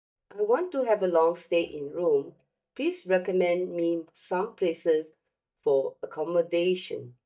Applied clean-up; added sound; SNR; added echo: neural mask model DeepFilterNet 3.